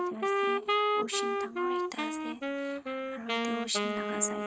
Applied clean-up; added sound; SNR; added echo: neural mask model RNNoise.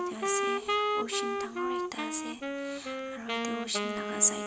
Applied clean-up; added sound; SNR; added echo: none; Wind instrument, woodwind instrument; -3 dB; none.